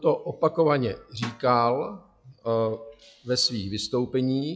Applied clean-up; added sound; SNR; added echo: classical method log-MMSE.